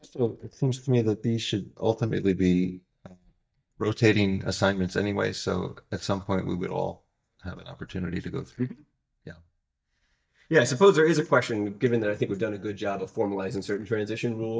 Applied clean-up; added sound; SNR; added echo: neural mask model DeepFilterNet 3.